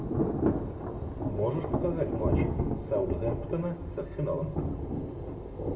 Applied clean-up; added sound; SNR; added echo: none; Thunder / Rain; -2 dB; reverberation time 1.4 s.